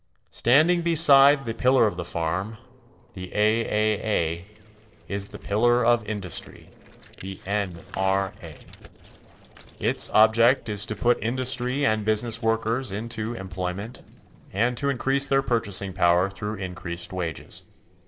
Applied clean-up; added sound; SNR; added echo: neural separator model SepFormer DNS4.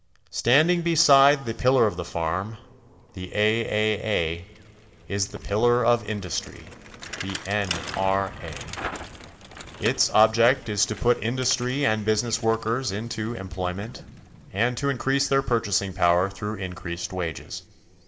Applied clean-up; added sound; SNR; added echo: none; Bicycle; 16 dB; reverberation time 2.5 s.